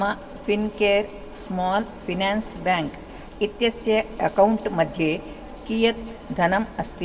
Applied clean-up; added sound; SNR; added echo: none; none; none; reverberation time 0.7 s.